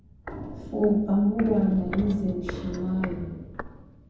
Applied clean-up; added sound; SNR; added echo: none; Walk, footsteps; 10 dB; reverberation time 1.2 s.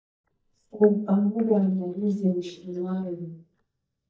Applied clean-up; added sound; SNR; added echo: neural mask model DeepFilterNet 3.